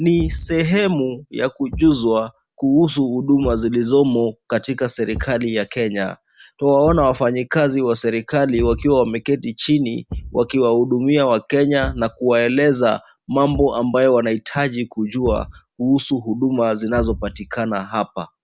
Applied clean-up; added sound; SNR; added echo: none; Thump, thud; 16 dB; none.